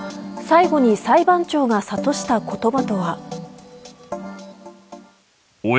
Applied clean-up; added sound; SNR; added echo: none; none; none; none.